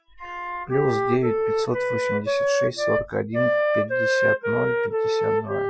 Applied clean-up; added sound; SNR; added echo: classical method Wiener filter.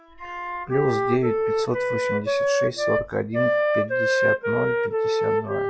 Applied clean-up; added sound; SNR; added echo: classical method log-MMSE.